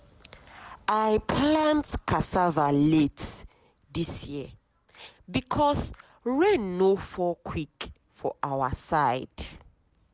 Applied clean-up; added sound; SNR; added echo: none; none; none; none.